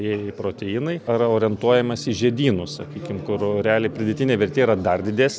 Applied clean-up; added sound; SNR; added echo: none; Organ; 17 dB; none.